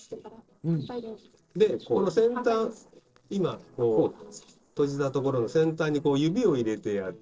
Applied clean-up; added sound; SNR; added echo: neural separator model SepFormer DNS4.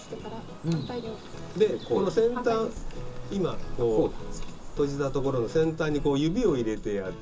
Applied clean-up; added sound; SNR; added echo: none; Bird vocalization, bird call, bird song; 9 dB; reverberation time 0.2 s.